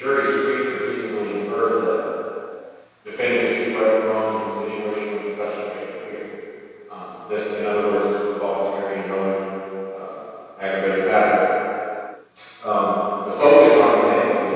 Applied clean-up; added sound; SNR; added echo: none; none; none; reverberation time 2.2 s.